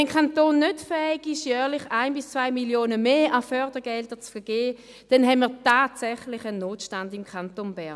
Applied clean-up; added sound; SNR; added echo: none; none; none; none.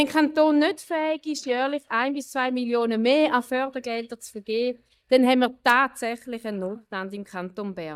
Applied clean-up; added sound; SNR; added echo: neural mask model DeepFilterNet 3.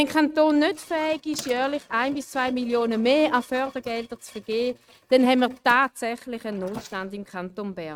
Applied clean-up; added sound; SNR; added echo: neural mask model RNNoise.